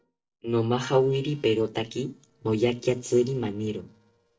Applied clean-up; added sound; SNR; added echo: neural separator model SepFormer DNS4.